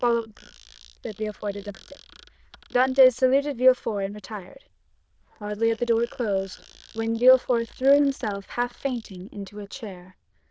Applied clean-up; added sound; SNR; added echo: neural diffusion model UNIVERSE++.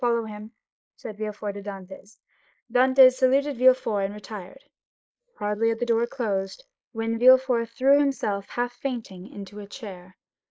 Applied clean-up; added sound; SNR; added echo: neural mask model Resemble Enhance denoiser.